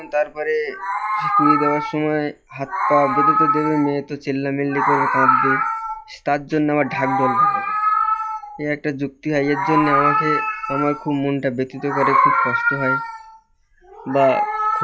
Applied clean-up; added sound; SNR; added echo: classical method log-MMSE.